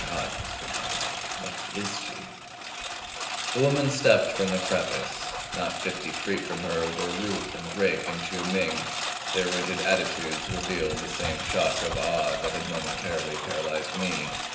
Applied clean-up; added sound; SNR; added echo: none; Engine; 3 dB; reverberation time 0.9 s.